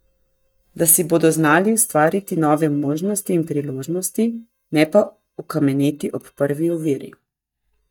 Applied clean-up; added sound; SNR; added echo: neural mask model DeepFilterNet 3.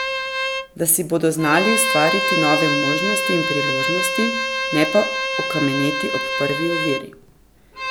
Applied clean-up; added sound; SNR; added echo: none; Bowed string instrument; 0 dB; none.